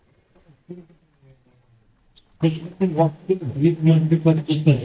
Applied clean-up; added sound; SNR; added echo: neural mask model DeepFilterNet 3.